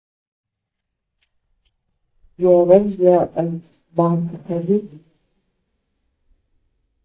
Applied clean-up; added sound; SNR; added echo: neural mask model DeepFilterNet 3.